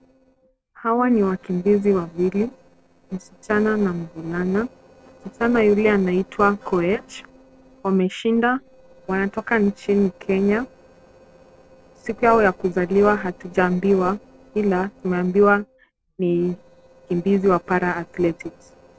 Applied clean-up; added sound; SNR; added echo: neural separator model SepFormer DNS4.